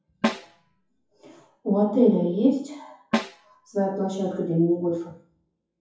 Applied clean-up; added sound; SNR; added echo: classical method WPE with log-MMSE.